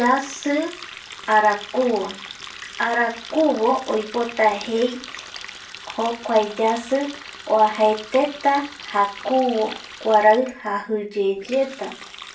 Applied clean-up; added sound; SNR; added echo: none; Water tap, faucet; 16 dB; reverberation time 0.3 s.